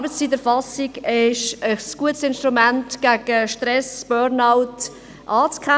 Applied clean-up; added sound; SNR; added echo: none; none; none; none.